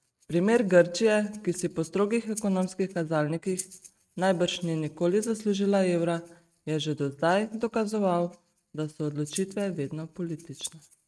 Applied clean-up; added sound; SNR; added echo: neural mask model RNNoise.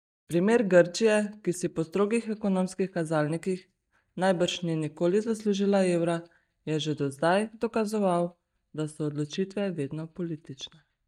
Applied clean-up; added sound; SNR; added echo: neural mask model DeepFilterNet 3.